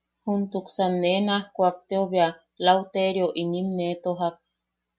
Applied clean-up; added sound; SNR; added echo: none; none; none; none.